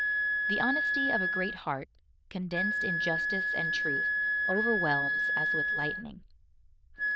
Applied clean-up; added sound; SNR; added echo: neural diffusion model UNIVERSE++.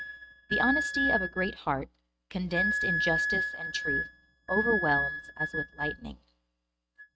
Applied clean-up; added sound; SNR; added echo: neural mask model RNNoise.